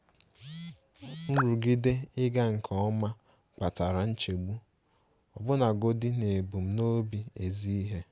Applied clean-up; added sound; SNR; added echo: none; none; none; none.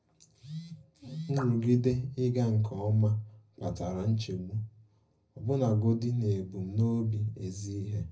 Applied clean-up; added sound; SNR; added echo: none; none; none; reverberation time 0.4 s.